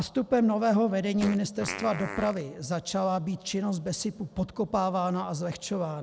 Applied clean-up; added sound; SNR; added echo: none; Fart; 11 dB; none.